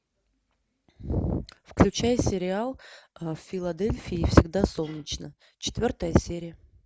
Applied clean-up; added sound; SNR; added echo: none; none; none; none.